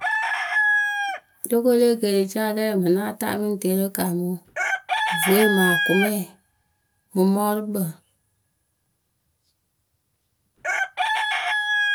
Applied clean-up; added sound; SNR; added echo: none; Chicken, rooster; 3 dB; none.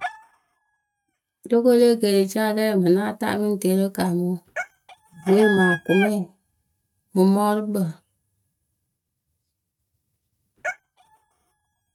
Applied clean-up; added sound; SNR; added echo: neural mask model RNNoise.